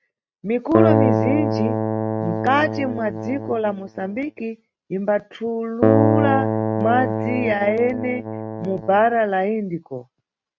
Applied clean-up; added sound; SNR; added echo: neural mask model RNNoise.